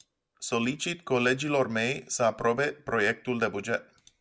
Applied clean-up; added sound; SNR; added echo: none; none; none; none.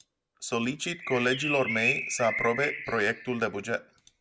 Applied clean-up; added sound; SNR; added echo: none; Bird; 4 dB; none.